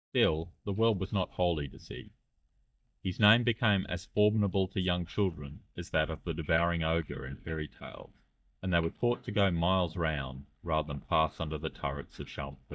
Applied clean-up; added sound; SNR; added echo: neural mask model DeepFilterNet 3.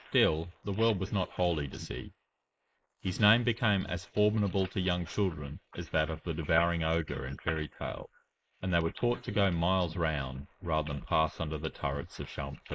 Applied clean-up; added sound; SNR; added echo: neural mask model Resemble Enhance denoiser.